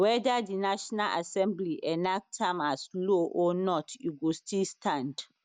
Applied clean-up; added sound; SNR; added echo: none; none; none; none.